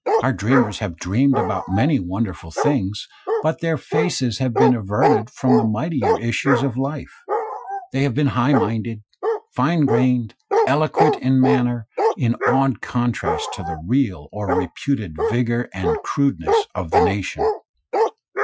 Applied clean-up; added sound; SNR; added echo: classical method Wiener filter.